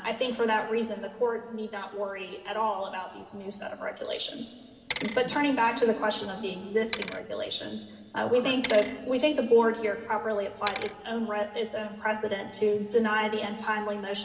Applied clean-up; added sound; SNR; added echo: none; Bicycle; 14 dB; reverberation time 2.1 s.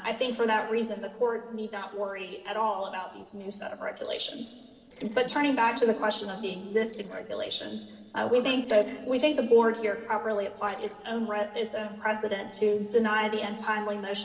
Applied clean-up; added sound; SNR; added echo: neural separator model SepFormer DNS4.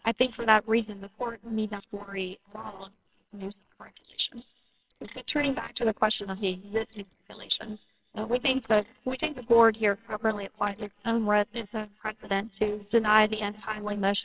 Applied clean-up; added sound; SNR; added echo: neural separator model SepFormer WHAMR!.